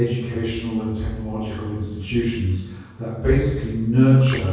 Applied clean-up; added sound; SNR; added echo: none; Marimba, xylophone; 14 dB; reverberation time 1.3 s.